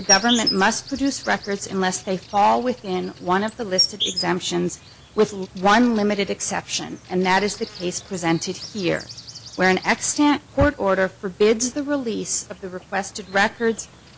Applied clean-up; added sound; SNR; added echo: none; Insect; 10 dB; none.